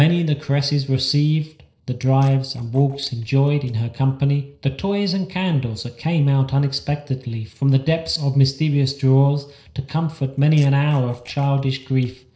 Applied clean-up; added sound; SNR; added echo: neural separator model SepFormer DNS4.